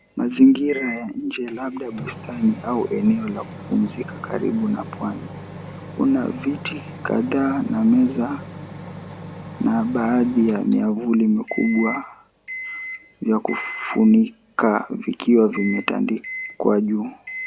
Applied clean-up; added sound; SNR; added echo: none; Microwave oven; 14 dB; none.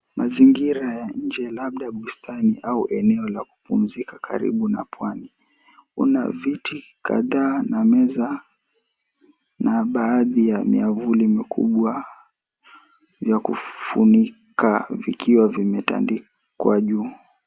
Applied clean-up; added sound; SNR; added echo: none; none; none; none.